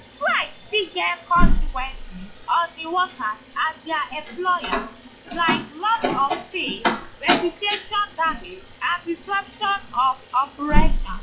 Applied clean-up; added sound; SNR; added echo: classical method log-MMSE.